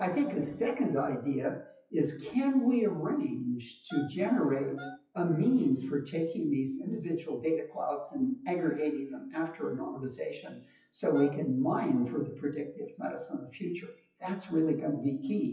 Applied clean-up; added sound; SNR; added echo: classical method WPE with log-MMSE.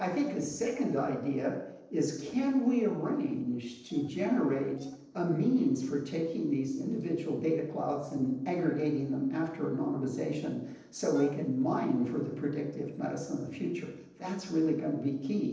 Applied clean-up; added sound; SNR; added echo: neural separator model SepFormer DNS4.